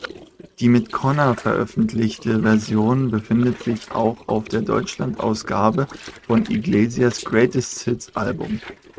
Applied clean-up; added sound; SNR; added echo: neural mask model RNNoise.